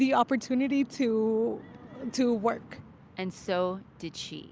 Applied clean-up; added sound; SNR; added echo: none; none; none; none.